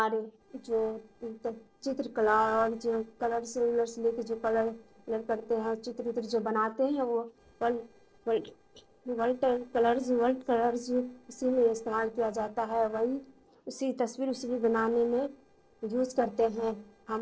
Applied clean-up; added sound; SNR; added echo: neural separator model SepFormer DNS4.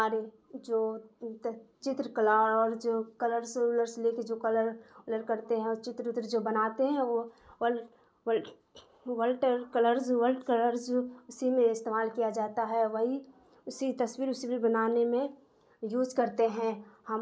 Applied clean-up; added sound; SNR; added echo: none; none; none; none.